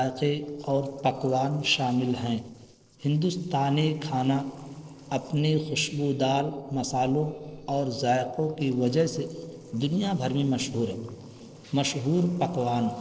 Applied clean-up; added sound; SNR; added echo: neural separator model SepFormer DNS4.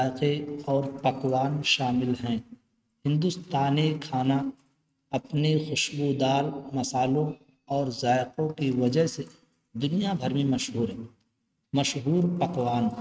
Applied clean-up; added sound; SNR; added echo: neural mask model RNNoise.